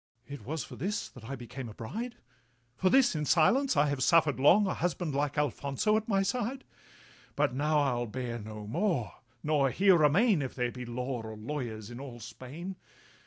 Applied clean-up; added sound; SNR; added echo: none; none; none; none.